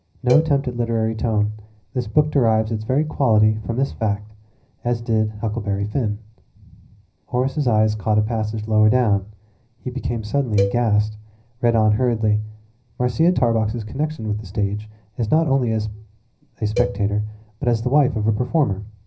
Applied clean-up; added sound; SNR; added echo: none; Cowbell; 11 dB; reverberation time 0.4 s.